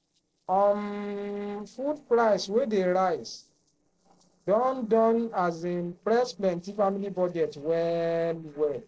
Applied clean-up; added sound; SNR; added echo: neural separator model SepFormer DNS4.